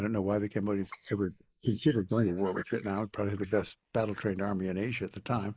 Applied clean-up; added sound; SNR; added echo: neural mask model Resemble Enhance denoiser.